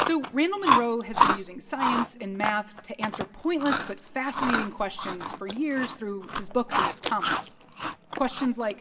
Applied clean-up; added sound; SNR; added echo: none; Chewing, mastication; 0 dB; reverberation time 1.1 s.